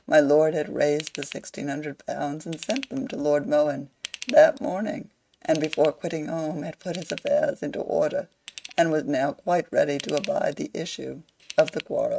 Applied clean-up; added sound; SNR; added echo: neural mask model RNNoise.